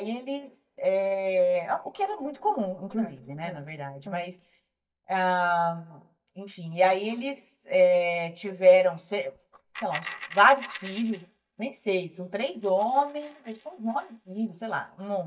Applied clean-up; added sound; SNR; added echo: neural mask model DeepFilterNet 3.